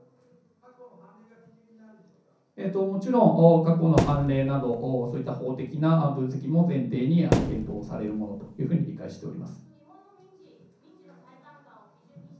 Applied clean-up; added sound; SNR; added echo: none; Thump, thud; 3 dB; reverberation time 0.6 s.